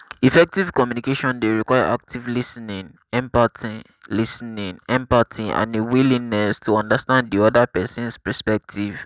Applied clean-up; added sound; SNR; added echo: none; none; none; none.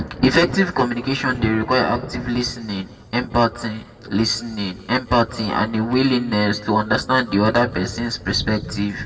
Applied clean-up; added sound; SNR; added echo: none; Thunder; 13 dB; reverberation time 1.5 s.